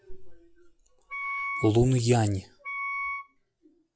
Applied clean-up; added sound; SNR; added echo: classical method log-MMSE.